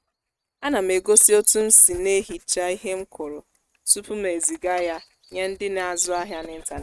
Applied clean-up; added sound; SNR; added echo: neural mask model RNNoise.